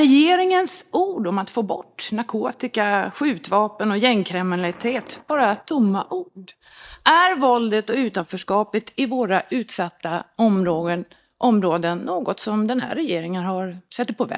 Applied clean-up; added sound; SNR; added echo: neural mask model DeepFilterNet 3.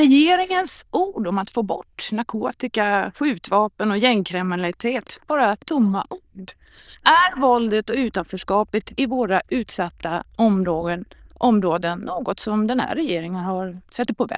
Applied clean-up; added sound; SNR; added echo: neural diffusion model UNIVERSE++.